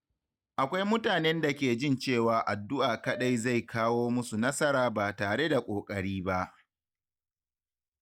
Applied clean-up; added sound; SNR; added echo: neural mask model DeepFilterNet 3.